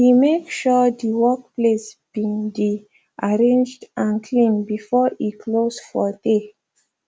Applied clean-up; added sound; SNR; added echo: none; none; none; none.